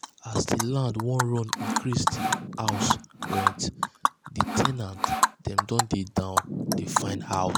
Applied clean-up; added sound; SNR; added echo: none; Sawing + Animal; -1 dB; none.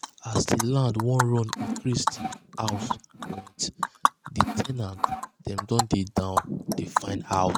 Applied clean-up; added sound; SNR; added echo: neural mask model RNNoise.